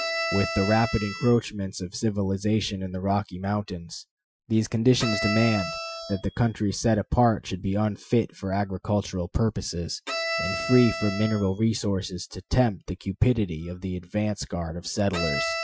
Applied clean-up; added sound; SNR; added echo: classical method Wiener filter.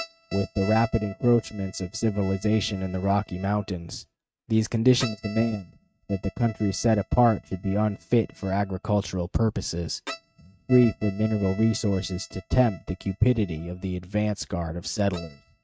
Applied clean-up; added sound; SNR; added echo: neural mask model RNNoise.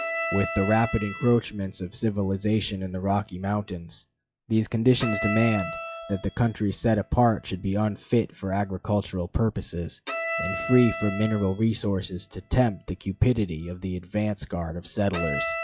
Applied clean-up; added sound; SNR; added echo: classical method log-MMSE.